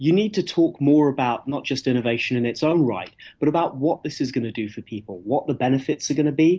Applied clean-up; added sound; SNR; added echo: none; none; none; none.